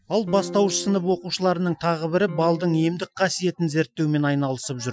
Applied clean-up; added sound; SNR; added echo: classical method Wiener filter.